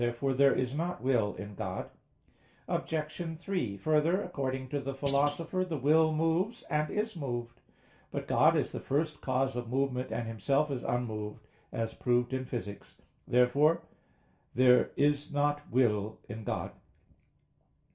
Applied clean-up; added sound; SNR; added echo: none; Thump, thud; 15 dB; reverberation time 0.3 s.